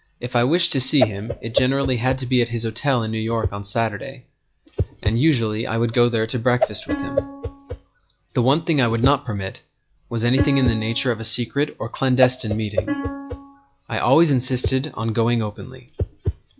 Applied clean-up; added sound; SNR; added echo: classical method log-MMSE.